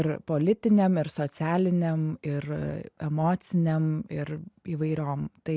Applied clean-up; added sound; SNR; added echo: none; none; none; none.